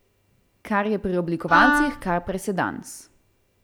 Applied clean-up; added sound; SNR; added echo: none; Wind instrument, woodwind instrument; -3 dB; none.